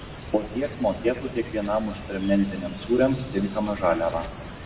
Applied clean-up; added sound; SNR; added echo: none; Chirp, tweet; 12 dB; reverberation time 1.2 s.